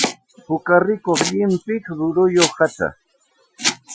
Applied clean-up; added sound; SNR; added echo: classical method Wiener filter.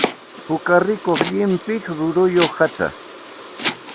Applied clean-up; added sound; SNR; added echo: none; Domestic sounds, home sounds; 6 dB; none.